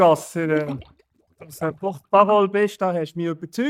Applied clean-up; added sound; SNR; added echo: neural mask model DeepFilterNet 3.